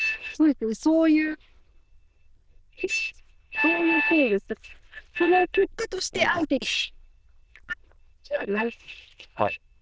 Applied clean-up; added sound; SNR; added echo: neural diffusion model UNIVERSE++.